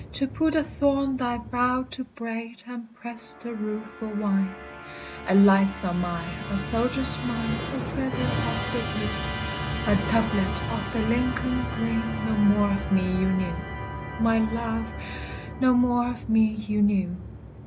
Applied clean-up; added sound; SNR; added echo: none; Musical instrument; 7 dB; none.